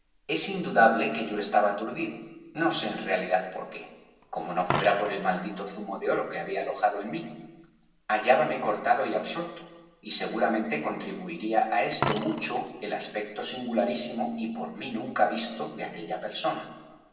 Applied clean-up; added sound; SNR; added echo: none; Coin (dropping); 14 dB; reverberation time 1.2 s.